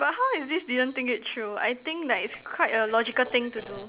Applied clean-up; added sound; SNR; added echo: none; none; none; none.